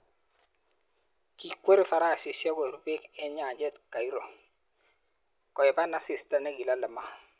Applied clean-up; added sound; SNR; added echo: none; none; none; none.